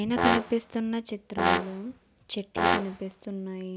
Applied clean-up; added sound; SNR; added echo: none; Brass instrument; -2 dB; none.